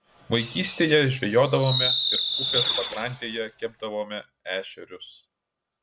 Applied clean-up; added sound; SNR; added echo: none; Fireworks; 1 dB; none.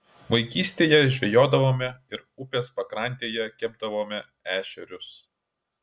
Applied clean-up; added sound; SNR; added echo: none; none; none; none.